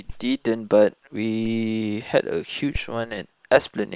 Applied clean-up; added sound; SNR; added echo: neural separator model SepFormer WHAM!.